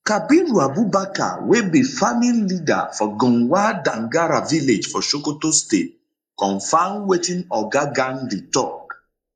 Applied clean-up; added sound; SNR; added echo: neural mask model Resemble Enhance denoiser.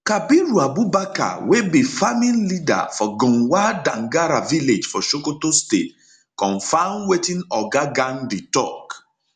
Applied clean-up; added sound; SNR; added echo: none; none; none; none.